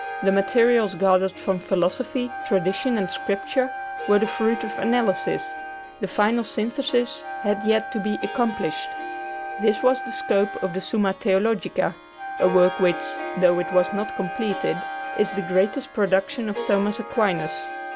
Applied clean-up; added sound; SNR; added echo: none; Wind instrument, woodwind instrument + Harp; 9 dB; none.